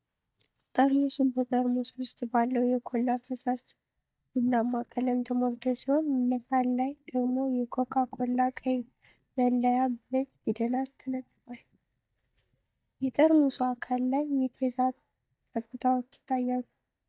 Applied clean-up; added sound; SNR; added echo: neural mask model DeepFilterNet 3.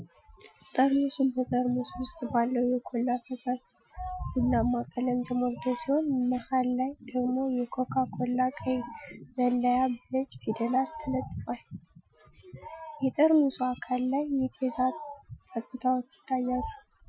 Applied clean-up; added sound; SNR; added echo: classical method Wiener filter.